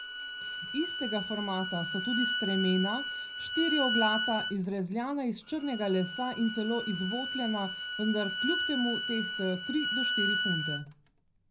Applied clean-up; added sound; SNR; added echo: none; Bowed string instrument; 1 dB; reverberation time 0.4 s.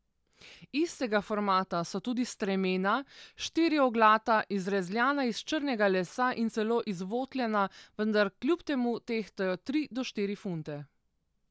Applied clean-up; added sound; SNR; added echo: none; none; none; none.